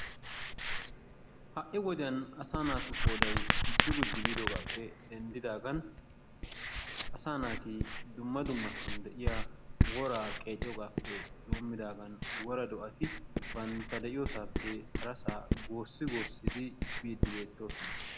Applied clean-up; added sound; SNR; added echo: none; Writing; -3 dB; none.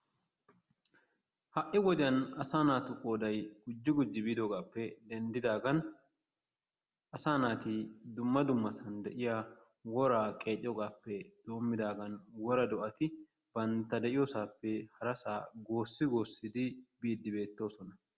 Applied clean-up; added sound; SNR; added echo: none; none; none; none.